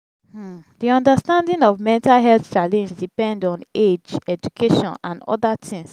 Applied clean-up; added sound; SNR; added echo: none; none; none; none.